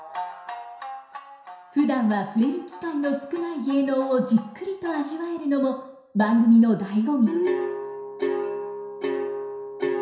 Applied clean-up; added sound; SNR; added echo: none; none; none; reverberation time 0.7 s.